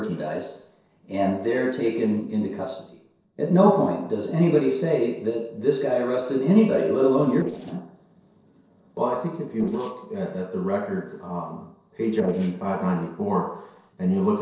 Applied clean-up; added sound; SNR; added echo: neural separator model SepFormer DNS4.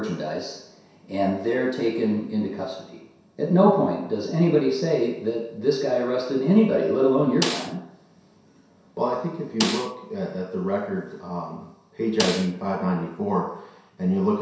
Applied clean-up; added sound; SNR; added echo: none; Snare drum; 8 dB; reverberation time 0.7 s.